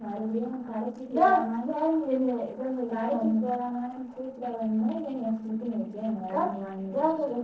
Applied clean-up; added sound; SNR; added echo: neural separator model SepFormer DNS4.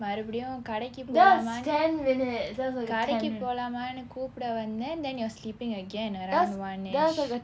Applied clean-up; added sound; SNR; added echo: none; none; none; none.